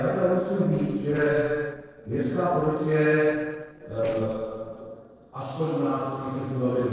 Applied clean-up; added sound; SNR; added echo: neural separator model SepFormer DNS4.